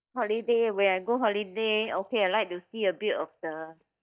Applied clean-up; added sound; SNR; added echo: neural mask model DeepFilterNet 3.